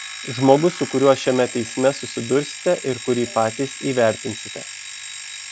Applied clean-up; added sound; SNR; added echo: none; Alarm; 12 dB; none.